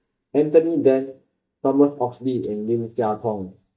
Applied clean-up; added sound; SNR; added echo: neural mask model DeepFilterNet 3.